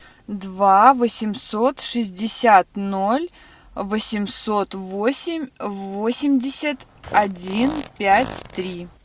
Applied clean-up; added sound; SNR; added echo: none; Fart; 14 dB; none.